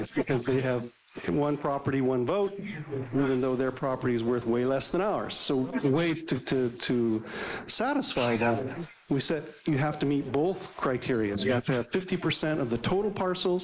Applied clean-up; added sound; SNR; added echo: neural mask model Resemble Enhance denoiser.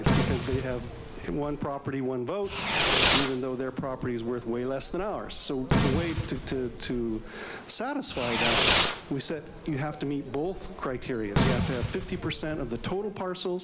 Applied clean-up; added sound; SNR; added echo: none; Fireworks; -2 dB; none.